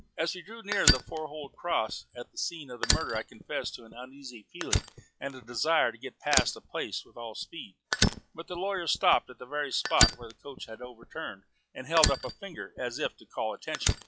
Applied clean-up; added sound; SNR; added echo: classical method log-MMSE.